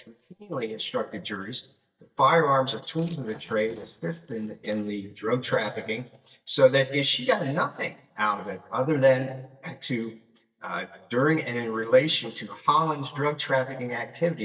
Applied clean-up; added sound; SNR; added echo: neural mask model DeepFilterNet 3.